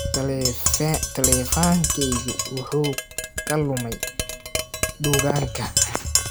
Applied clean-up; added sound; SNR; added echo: none; Tap; 0 dB; none.